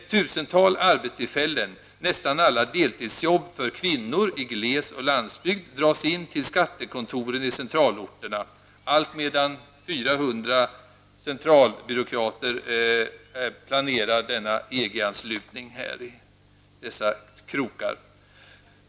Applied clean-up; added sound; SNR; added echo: none; none; none; none.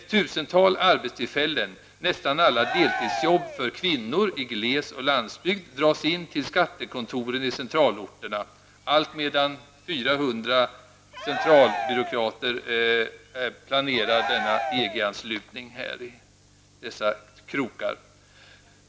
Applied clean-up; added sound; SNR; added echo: none; Cheering; 5 dB; none.